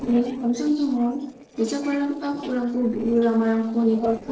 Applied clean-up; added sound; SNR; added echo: neural separator model SepFormer DNS4.